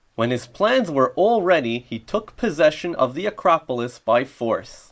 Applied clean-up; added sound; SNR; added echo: neural mask model Resemble Enhance denoiser.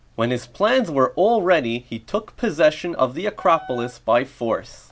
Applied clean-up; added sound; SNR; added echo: none; Wind instrument, woodwind instrument; 19 dB; none.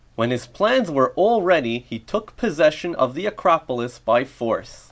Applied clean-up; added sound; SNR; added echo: none; none; none; none.